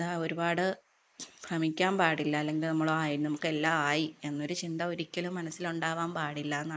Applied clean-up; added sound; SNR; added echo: neural mask model Resemble Enhance denoiser.